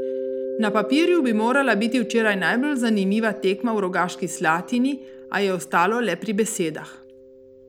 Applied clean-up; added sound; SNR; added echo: none; Mallet percussion; 11 dB; none.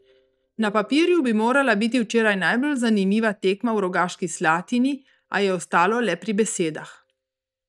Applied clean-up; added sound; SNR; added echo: neural mask model DeepFilterNet 3.